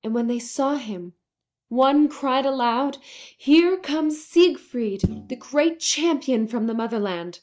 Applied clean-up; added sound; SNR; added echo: neural mask model DeepFilterNet 3.